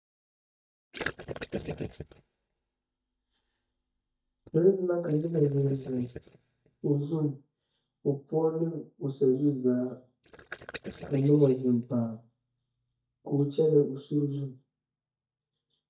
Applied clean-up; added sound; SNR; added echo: neural mask model DeepFilterNet 3.